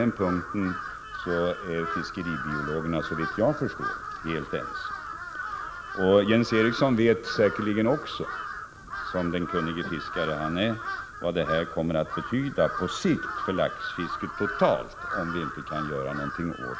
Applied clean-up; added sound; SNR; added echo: none; Crow; 7 dB; none.